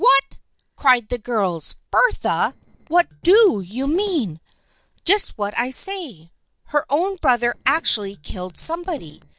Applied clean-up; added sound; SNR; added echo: neural separator model SepFormer DNS4.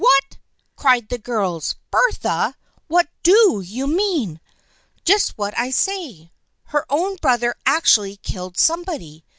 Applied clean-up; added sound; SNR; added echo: none; none; none; none.